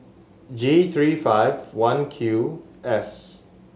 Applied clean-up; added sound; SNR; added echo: none; none; none; none.